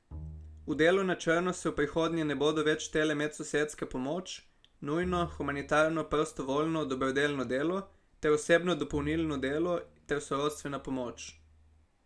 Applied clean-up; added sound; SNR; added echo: none; Bowed string instrument; 19 dB; none.